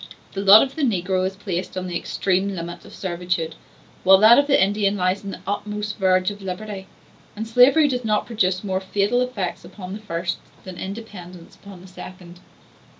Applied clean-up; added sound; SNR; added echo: none; none; none; none.